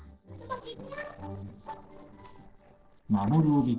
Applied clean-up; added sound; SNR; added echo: neural separator model SepFormer DNS4.